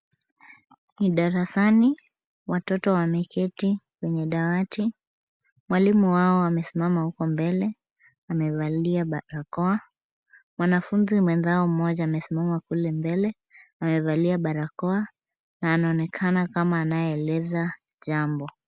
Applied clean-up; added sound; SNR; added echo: none; none; none; none.